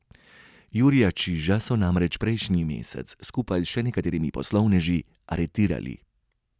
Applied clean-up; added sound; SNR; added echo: none; none; none; none.